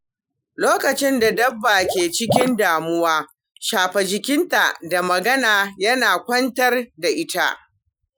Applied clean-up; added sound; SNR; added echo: classical method Wiener filter.